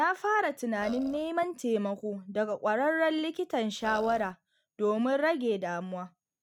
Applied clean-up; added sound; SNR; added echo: neural mask model RNNoise.